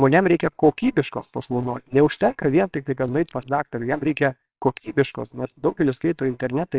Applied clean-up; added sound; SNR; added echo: neural separator model SepFormer WHAMR!.